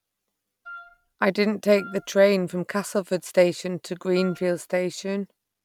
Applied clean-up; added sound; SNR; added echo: none; Wind instrument, woodwind instrument; 20 dB; none.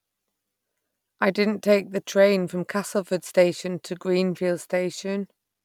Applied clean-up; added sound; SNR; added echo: none; none; none; none.